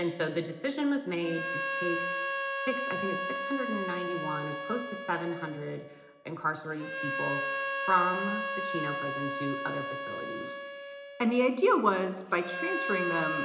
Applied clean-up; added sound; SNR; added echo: none; Harmonica; 3 dB; reverberation time 0.8 s.